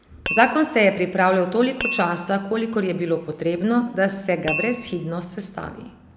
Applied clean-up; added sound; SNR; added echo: none; Tap; 7 dB; none.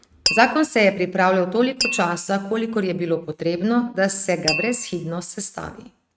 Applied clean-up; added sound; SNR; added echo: neural mask model RNNoise.